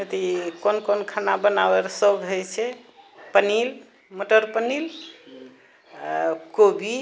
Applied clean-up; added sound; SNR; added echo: none; none; none; none.